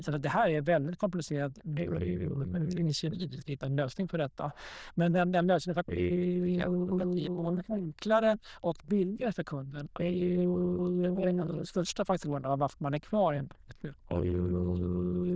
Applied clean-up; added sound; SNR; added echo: neural diffusion model UNIVERSE++.